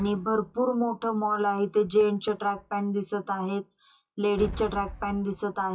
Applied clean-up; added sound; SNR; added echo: classical method WPE with log-MMSE.